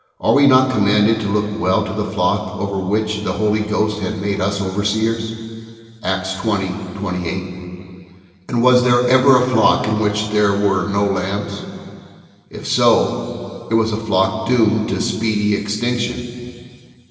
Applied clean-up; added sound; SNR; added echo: none; none; none; reverberation time 2.5 s.